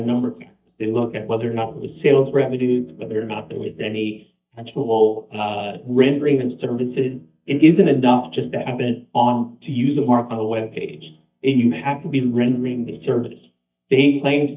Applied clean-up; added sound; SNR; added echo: neural mask model DeepFilterNet 3.